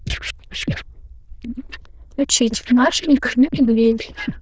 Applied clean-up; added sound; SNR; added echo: neural diffusion model UNIVERSE++.